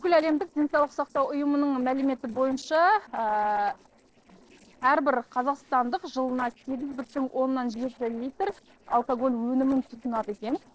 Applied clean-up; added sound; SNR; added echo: neural separator model SepFormer DNS4.